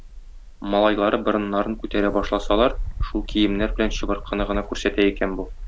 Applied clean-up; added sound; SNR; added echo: none; Bird; 8 dB; none.